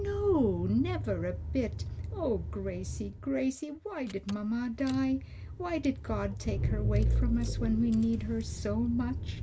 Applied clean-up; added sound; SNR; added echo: none; Engine / Car; 2 dB; none.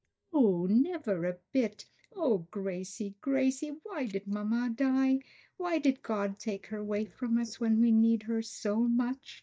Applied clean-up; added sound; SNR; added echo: neural mask model DeepFilterNet 3.